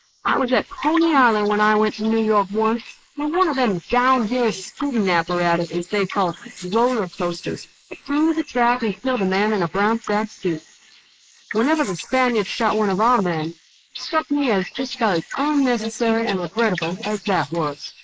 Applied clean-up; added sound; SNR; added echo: neural mask model Resemble Enhance denoiser.